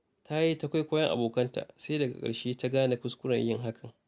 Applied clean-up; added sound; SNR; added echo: none; none; none; none.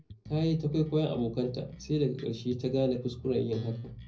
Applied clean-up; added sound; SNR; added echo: none; Bass guitar; 16 dB; reverberation time 0.4 s.